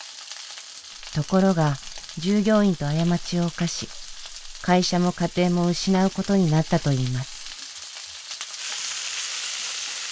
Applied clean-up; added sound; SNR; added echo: none; none; none; none.